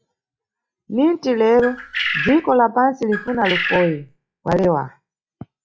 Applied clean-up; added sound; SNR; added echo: classical method log-MMSE.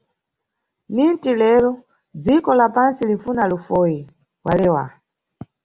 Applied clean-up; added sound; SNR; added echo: none; none; none; none.